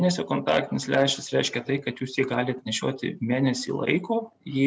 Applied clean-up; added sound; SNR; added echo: none; none; none; none.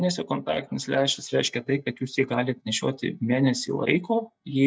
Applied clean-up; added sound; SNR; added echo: neural mask model DeepFilterNet 3.